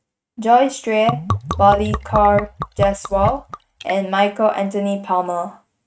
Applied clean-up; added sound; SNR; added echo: neural mask model RNNoise.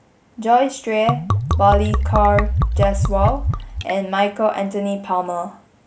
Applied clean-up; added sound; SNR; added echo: none; Liquid; 0 dB; none.